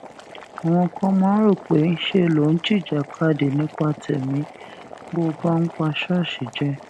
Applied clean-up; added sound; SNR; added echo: none; Boiling; 19 dB; none.